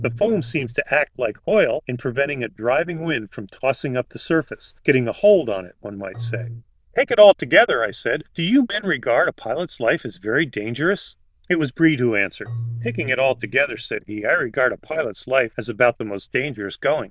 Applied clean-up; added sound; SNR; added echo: neural diffusion model UNIVERSE++.